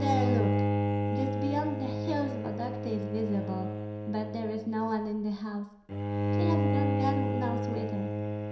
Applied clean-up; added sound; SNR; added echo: none; Bowed string instrument; -3 dB; reverberation time 0.7 s.